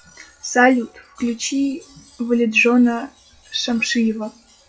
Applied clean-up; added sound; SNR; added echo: classical method WPE with log-MMSE.